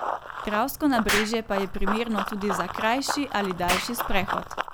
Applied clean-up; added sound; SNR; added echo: none; Explosion + Run; 4 dB; none.